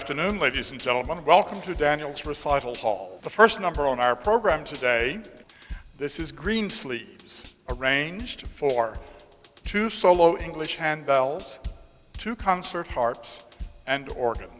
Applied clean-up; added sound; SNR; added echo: none; Drum kit; 16 dB; none.